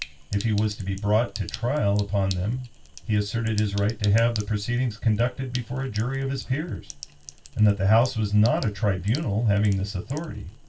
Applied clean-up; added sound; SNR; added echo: none; Sink (filling or washing); 18 dB; reverberation time 0.1 s.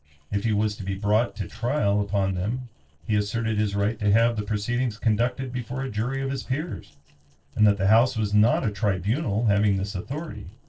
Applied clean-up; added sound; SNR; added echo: neural separator model SepFormer DNS4.